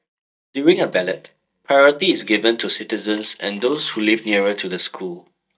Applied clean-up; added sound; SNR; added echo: neural mask model DeepFilterNet 3.